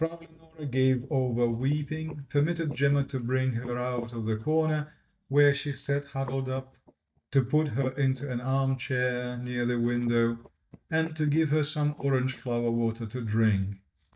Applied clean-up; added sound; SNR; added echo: neural mask model DeepFilterNet 3.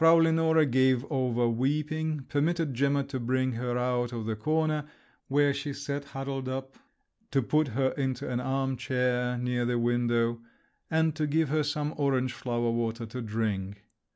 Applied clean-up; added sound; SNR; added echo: none; none; none; none.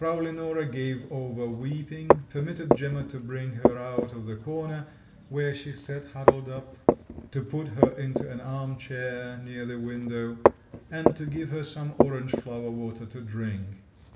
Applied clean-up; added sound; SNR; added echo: none; Walk, footsteps; -3 dB; reverberation time 1.3 s.